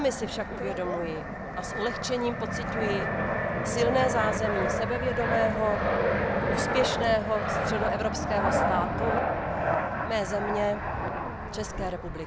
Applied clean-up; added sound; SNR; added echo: none; Fixed-wing aircraft, airplane; -2 dB; none.